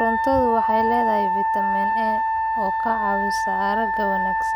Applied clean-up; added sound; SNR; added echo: none; Wind instrument, woodwind instrument; -4 dB; none.